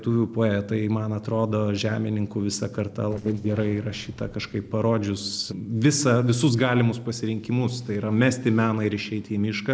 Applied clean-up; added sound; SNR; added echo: neural separator model SepFormer DNS4.